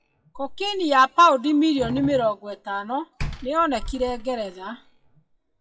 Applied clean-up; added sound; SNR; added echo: classical method WPE with log-MMSE.